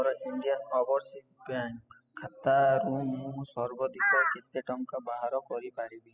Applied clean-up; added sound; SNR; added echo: classical method spectral subtraction.